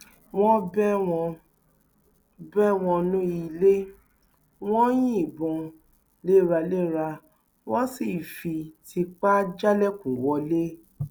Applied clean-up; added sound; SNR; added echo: none; none; none; none.